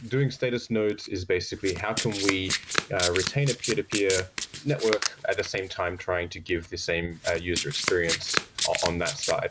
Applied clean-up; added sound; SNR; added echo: none; Domestic sounds, home sounds; 5 dB; none.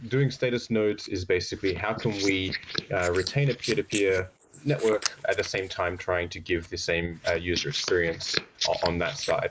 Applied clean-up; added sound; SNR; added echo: neural mask model Resemble Enhance denoiser.